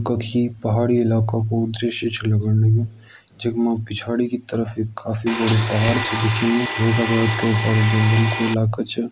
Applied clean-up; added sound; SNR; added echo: none; Domestic sounds, home sounds; 5 dB; none.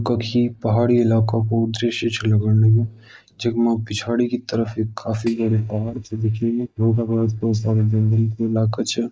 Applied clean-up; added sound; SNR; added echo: neural mask model DeepFilterNet 3.